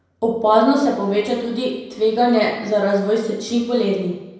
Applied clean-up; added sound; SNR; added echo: none; none; none; reverberation time 0.9 s.